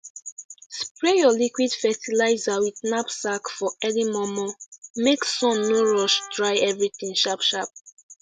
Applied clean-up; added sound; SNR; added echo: none; Wind instrument, woodwind instrument; 19 dB; none.